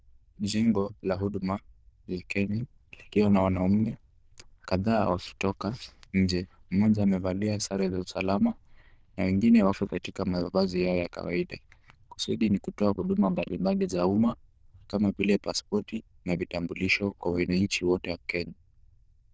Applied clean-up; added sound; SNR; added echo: neural diffusion model UNIVERSE++.